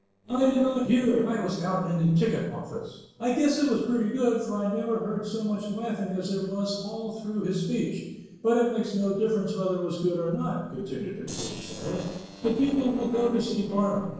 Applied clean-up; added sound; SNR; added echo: neural separator model SepFormer DNS4.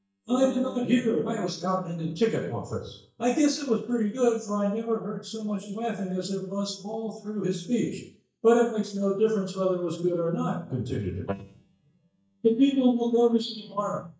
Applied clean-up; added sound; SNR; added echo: neural mask model DeepFilterNet 3.